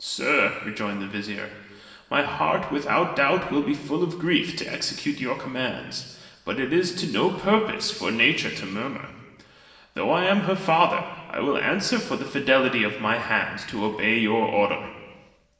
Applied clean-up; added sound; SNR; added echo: none; none; none; reverberation time 1.3 s.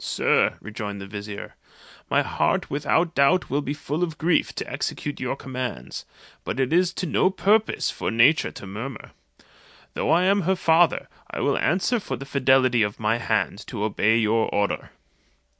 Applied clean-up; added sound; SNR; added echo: none; none; none; none.